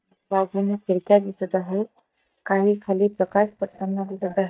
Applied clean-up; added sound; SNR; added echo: neural mask model DeepFilterNet 3.